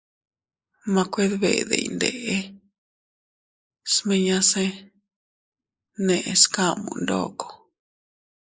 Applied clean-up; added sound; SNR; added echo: neural mask model Resemble Enhance denoiser.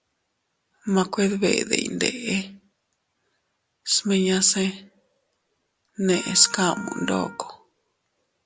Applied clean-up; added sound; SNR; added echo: none; Wind instrument, woodwind instrument; 16 dB; none.